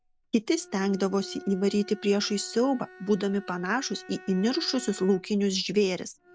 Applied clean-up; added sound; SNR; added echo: none; Bowed string instrument; 20 dB; none.